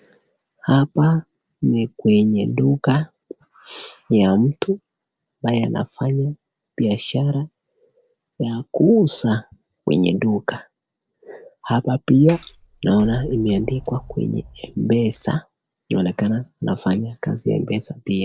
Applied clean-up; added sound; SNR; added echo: neural separator model SepFormer DNS4.